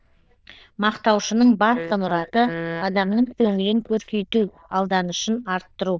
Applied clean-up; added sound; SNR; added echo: neural diffusion model UNIVERSE++.